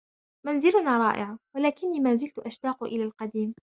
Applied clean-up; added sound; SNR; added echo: neural mask model DeepFilterNet 3.